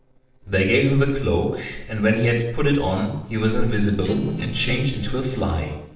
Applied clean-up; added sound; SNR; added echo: neural separator model SepFormer DNS4.